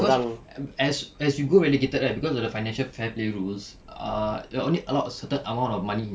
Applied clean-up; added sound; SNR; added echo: none; none; none; none.